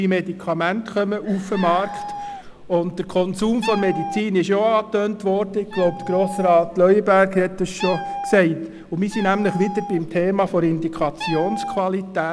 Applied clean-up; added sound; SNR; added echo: none; Meow; 12 dB; none.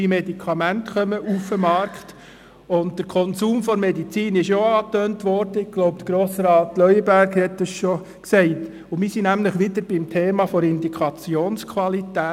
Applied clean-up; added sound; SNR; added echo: none; none; none; none.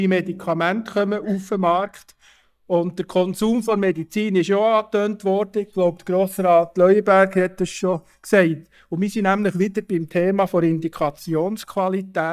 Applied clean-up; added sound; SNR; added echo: neural mask model DeepFilterNet 3.